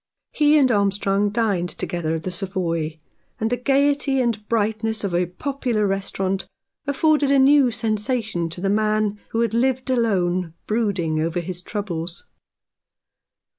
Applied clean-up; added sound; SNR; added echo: none; none; none; none.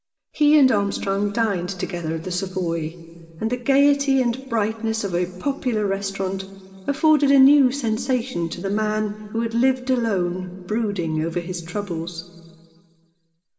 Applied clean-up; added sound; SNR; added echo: none; none; none; reverberation time 2.0 s.